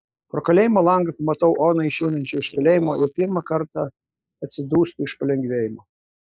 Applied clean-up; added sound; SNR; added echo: neural mask model Resemble Enhance denoiser.